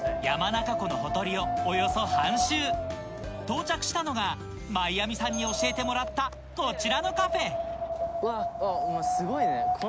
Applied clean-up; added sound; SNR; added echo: none; Wind; 1 dB; none.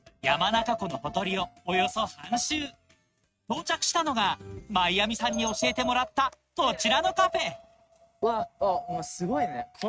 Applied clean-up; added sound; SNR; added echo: neural mask model RNNoise.